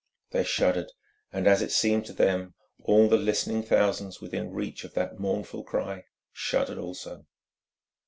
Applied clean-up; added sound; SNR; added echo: none; none; none; none.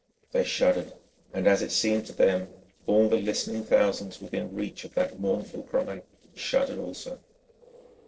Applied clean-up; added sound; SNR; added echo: neural separator model SepFormer DNS4.